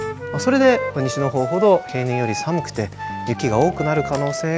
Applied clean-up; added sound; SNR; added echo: none; Wind instrument, woodwind instrument; 9 dB; none.